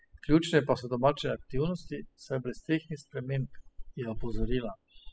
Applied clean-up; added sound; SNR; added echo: classical method spectral subtraction.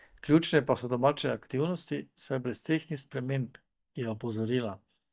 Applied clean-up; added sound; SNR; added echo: neural mask model DeepFilterNet 3.